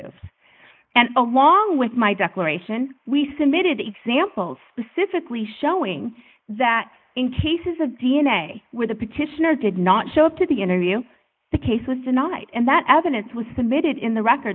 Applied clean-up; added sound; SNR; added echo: neural mask model Resemble Enhance denoiser.